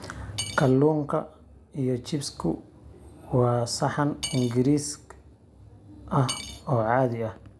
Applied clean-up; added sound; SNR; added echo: none; Cutlery, silverware / Dishes, pots, and pans; 13 dB; none.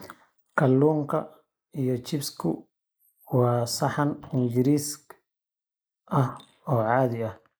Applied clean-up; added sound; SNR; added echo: neural mask model Resemble Enhance denoiser.